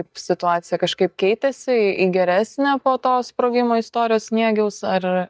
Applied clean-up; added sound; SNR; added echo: neural mask model DeepFilterNet 3.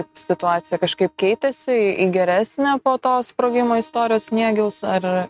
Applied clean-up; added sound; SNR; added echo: neural mask model RNNoise.